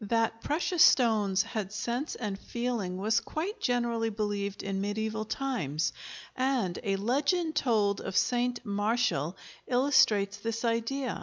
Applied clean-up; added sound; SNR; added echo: none; none; none; none.